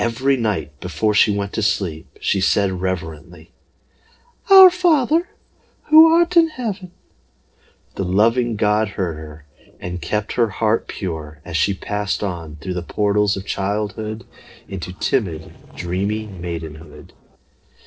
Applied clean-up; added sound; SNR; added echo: neural separator model SepFormer DNS4.